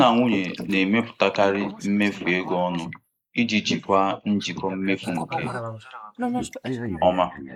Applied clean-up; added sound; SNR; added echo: neural mask model Resemble Enhance denoiser.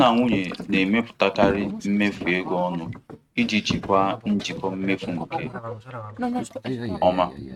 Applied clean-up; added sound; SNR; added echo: neural mask model RNNoise.